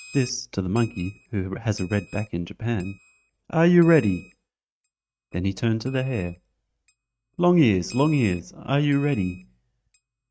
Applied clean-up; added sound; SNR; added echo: neural mask model RNNoise.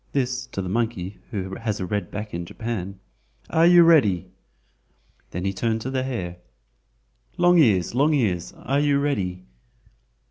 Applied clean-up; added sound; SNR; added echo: none; none; none; none.